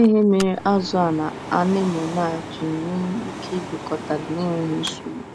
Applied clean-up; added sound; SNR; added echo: none; Mechanical fan; 11 dB; none.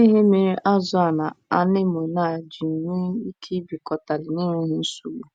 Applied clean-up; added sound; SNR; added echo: none; none; none; none.